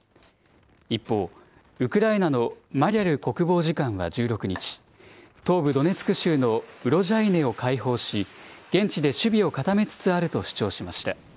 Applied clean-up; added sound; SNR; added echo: none; none; none; none.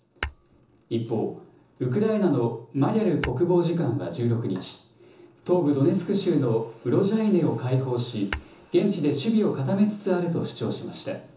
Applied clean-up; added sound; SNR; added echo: none; Tap / Hammer / Glass; 18 dB; reverberation time 0.7 s.